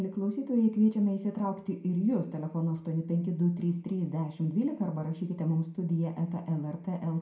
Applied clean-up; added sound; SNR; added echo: none; none; none; reverberation time 0.4 s.